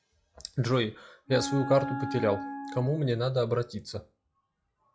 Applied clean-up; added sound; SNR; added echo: classical method log-MMSE.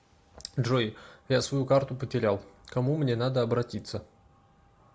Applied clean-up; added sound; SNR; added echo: none; none; none; none.